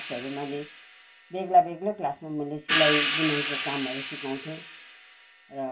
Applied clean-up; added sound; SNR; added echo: none; Crash cymbal / Hi-hat; 0 dB; reverberation time 0.2 s.